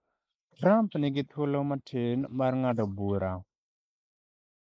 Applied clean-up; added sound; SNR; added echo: neural mask model Resemble Enhance denoiser.